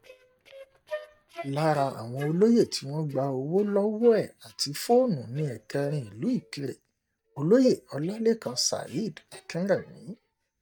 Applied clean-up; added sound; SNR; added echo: neural mask model DeepFilterNet 3.